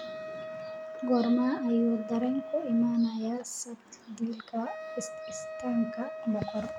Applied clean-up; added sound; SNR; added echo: none; Wind instrument, woodwind instrument; 10 dB; none.